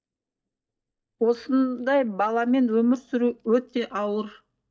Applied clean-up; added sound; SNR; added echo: neural mask model DeepFilterNet 3.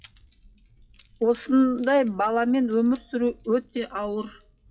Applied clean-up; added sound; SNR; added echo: classical method WPE with log-MMSE.